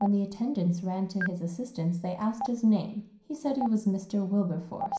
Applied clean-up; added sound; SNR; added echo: none; Stream; 12 dB; reverberation time 0.5 s.